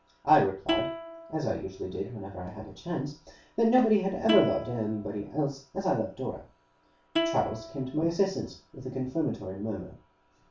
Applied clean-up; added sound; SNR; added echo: none; Plucked string instrument; 8 dB; reverberation time 0.3 s.